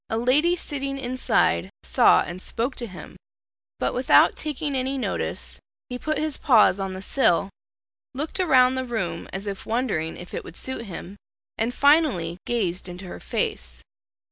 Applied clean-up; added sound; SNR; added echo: none; none; none; none.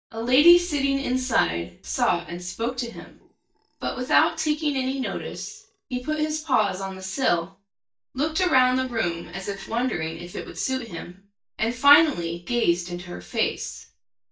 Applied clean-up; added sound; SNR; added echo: neural mask model DeepFilterNet 3.